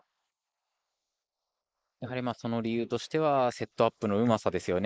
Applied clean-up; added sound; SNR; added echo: neural mask model Resemble Enhance denoiser.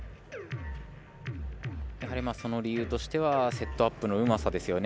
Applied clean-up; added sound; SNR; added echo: none; Drum kit; 8 dB; none.